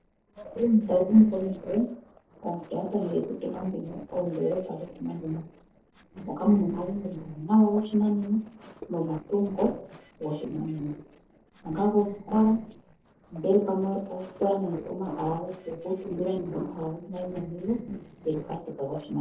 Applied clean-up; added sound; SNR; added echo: neural separator model SepFormer DNS4.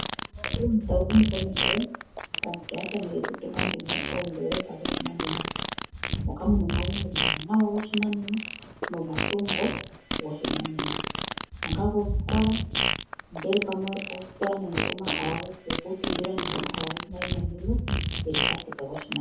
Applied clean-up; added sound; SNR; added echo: none; Fart; 0 dB; reverberation time 0.5 s.